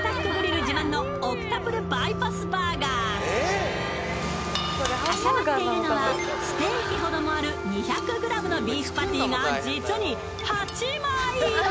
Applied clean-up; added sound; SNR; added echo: none; Wind instrument, woodwind instrument + Wind instrument, woodwind instrument; 9 dB; none.